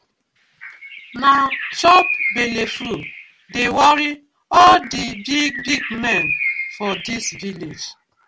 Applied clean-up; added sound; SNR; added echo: none; Bird; 8 dB; none.